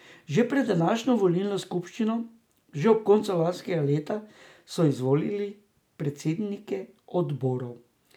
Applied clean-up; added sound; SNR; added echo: none; none; none; none.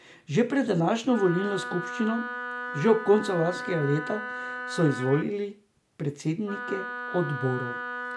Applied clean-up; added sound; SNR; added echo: none; Wind instrument, woodwind instrument; 9 dB; none.